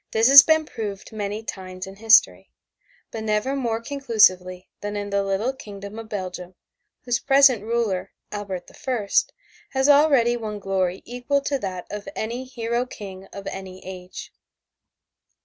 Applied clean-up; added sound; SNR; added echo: none; none; none; none.